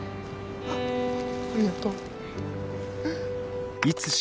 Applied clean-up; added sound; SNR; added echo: none; Bowed string instrument; 4 dB; none.